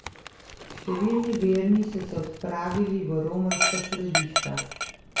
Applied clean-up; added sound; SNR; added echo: none; Dog; 4 dB; reverberation time 0.6 s.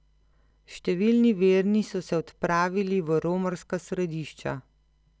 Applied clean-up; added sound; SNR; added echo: none; none; none; none.